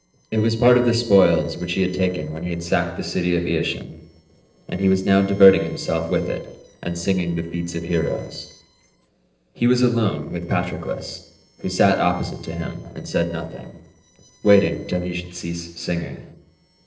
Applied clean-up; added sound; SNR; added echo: neural separator model SepFormer DNS4.